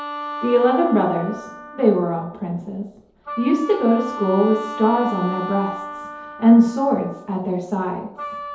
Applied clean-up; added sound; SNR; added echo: none; Wind instrument, woodwind instrument; 12 dB; reverberation time 2.2 s.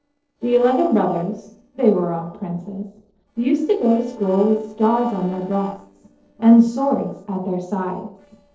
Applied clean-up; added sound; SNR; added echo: neural separator model SepFormer DNS4.